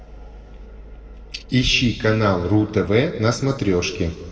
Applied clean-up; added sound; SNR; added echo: none; none; none; reverberation time 1.5 s.